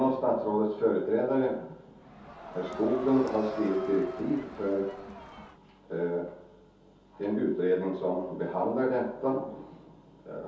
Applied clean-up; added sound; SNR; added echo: none; Crowd; 12 dB; reverberation time 0.6 s.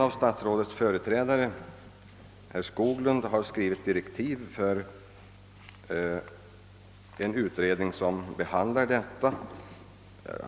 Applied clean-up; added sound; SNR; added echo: none; none; none; none.